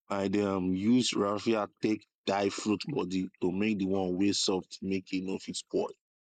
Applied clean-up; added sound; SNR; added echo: neural mask model Resemble Enhance denoiser.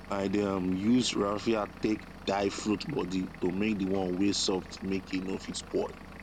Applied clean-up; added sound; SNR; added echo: none; Engine / Vehicle; 15 dB; none.